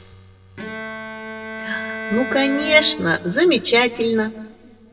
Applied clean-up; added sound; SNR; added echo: none; Bowed string instrument; 11 dB; reverberation time 2.9 s.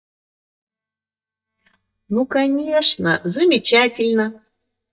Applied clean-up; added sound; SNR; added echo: neural mask model DeepFilterNet 3.